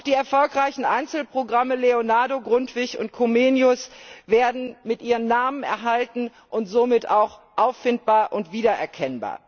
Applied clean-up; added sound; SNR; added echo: none; none; none; none.